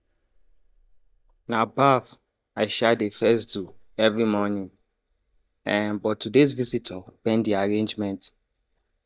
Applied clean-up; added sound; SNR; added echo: neural mask model DeepFilterNet 3.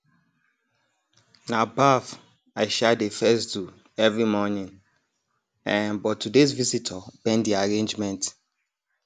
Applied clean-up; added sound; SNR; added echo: none; none; none; none.